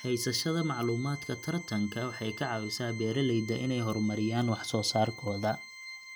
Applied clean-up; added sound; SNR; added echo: none; Organ; 14 dB; none.